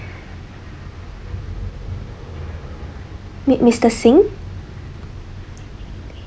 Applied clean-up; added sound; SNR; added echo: none; none; none; none.